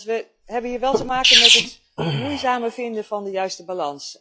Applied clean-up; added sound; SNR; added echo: classical method log-MMSE.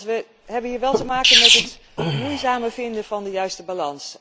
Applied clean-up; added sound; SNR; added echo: none; Sneeze; -5 dB; none.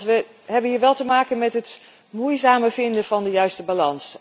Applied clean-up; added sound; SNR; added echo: none; none; none; none.